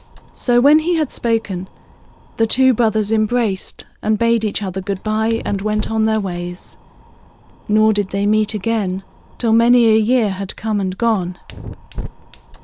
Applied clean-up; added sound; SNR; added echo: none; Fire; 16 dB; none.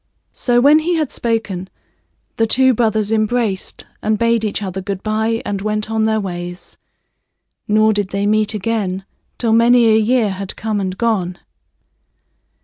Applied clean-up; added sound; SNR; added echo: none; none; none; none.